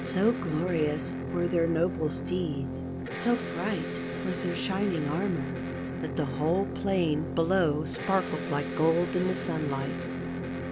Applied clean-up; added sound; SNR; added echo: none; Electric guitar; 4 dB; none.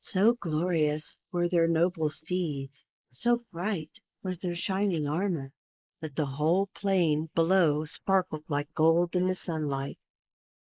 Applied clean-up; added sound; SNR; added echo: neural mask model Resemble Enhance denoiser.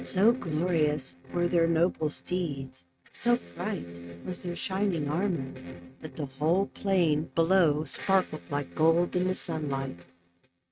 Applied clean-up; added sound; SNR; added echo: neural mask model RNNoise.